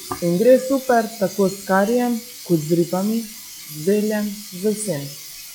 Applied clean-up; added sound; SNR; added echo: classical method log-MMSE.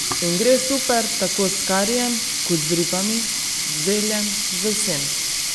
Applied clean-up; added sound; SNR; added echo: none; Sink (filling or washing); -2 dB; none.